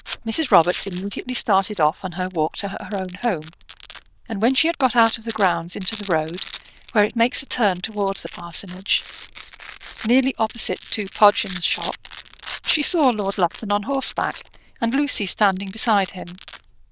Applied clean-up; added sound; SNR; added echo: neural diffusion model UNIVERSE++.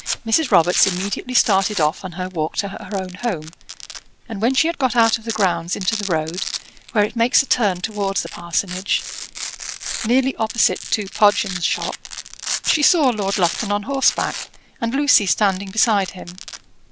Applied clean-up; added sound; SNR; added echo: none; Domestic sounds, home sounds; 11 dB; none.